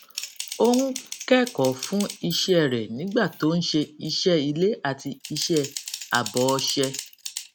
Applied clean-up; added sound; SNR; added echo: none; Typing; 13 dB; none.